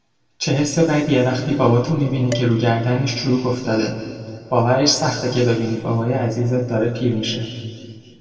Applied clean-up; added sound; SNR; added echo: none; Dishes, pots, and pans; 18 dB; reverberation time 2.0 s.